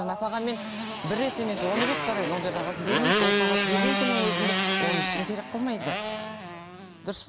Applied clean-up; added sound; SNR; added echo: none; Motorcycle; -2 dB; none.